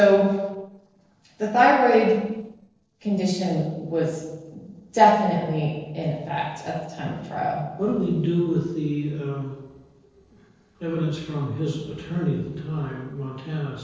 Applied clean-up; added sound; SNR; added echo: neural separator model SepFormer DNS4.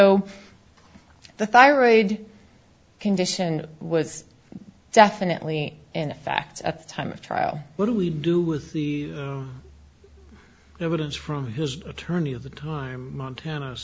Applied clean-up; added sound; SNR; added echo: none; none; none; none.